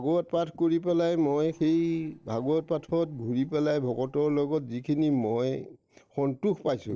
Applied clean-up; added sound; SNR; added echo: neural separator model SepFormer DNS4.